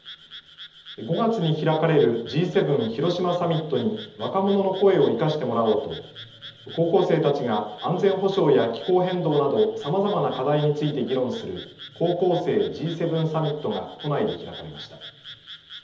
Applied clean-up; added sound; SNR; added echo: none; Frog; 20 dB; reverberation time 1.2 s.